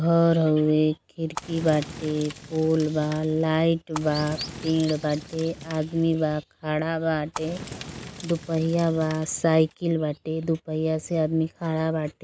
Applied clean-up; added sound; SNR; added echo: none; Fire; 15 dB; none.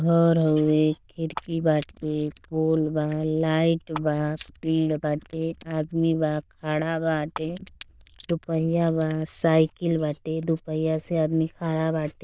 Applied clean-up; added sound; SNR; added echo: neural diffusion model UNIVERSE++.